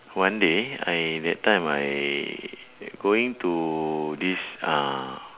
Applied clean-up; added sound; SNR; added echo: none; none; none; none.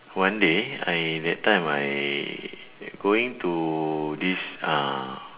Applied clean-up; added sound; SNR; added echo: none; none; none; reverberation time 2.7 s.